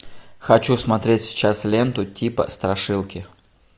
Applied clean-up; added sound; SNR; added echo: none; none; none; none.